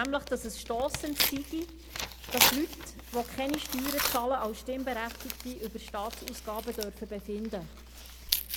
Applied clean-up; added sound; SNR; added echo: none; Tearing; 0 dB; none.